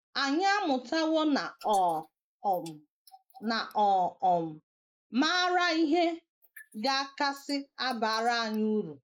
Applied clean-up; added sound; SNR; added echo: neural mask model Resemble Enhance denoiser.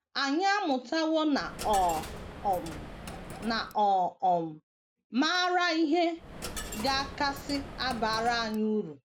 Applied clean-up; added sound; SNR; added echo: none; Coin (dropping); 11 dB; none.